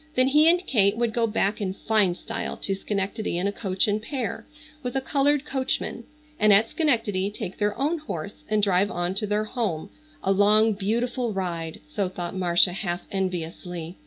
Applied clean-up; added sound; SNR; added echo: none; none; none; none.